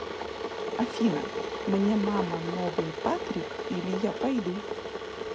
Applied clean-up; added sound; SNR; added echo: none; Boiling / Water; 3 dB; none.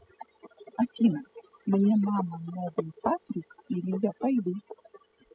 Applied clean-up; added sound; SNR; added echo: classical method spectral subtraction.